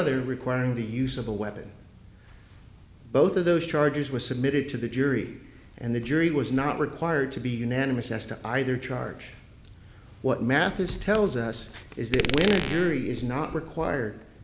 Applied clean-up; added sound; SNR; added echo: none; Glass; 3 dB; none.